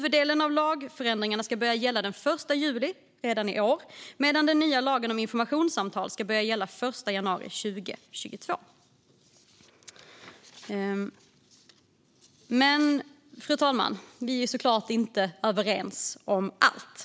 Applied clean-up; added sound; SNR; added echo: none; none; none; none.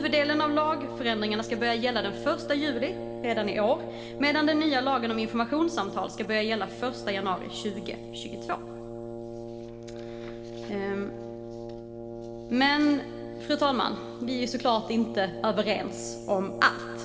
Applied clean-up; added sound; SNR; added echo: none; Brass instrument; 9 dB; reverberation time 2.9 s.